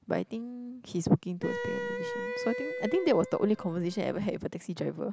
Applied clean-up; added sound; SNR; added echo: none; Wind instrument, woodwind instrument; 6 dB; none.